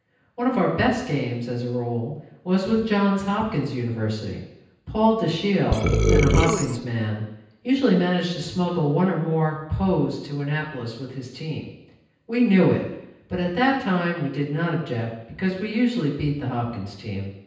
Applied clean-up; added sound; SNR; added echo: none; Burping, eructation; -4 dB; reverberation time 0.9 s.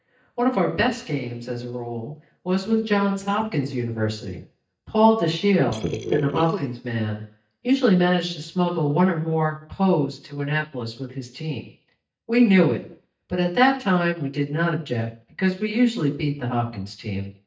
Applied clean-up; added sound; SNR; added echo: neural mask model DeepFilterNet 3.